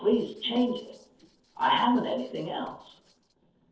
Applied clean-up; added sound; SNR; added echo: neural separator model SepFormer DNS4.